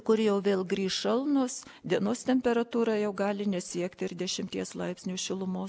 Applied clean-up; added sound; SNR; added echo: none; none; none; none.